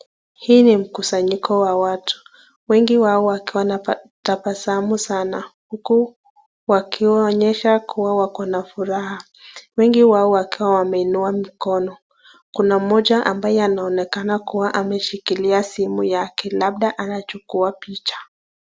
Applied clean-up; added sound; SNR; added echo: none; none; none; none.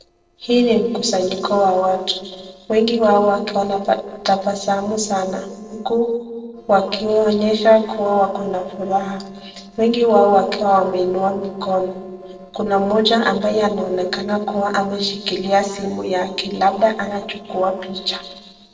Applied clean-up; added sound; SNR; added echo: neural separator model SepFormer DNS4.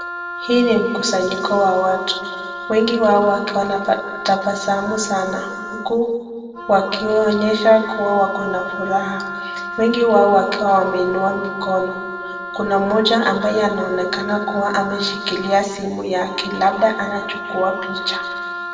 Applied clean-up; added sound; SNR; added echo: none; Wind instrument, woodwind instrument; 10 dB; reverberation time 1.7 s.